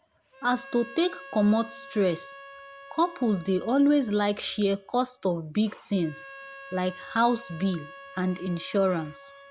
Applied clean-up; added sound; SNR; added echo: none; Harmonica; 19 dB; none.